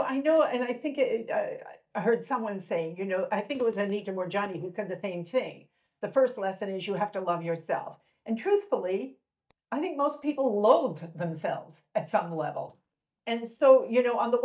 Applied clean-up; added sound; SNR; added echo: neural mask model DeepFilterNet 3.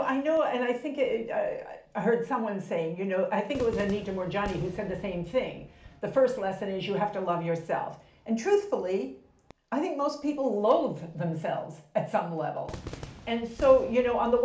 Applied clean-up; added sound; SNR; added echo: none; Cheering / Fireworks; 20 dB; reverberation time 0.4 s.